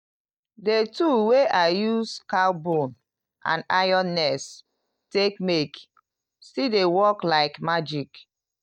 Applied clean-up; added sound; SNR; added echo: neural mask model DeepFilterNet 3.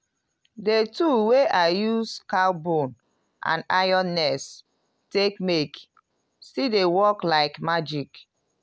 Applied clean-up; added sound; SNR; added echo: none; none; none; none.